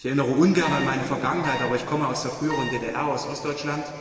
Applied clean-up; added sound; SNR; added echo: none; Wind instrument, woodwind instrument; 9 dB; reverberation time 2.8 s.